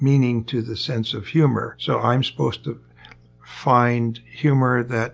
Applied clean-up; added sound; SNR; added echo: none; none; none; none.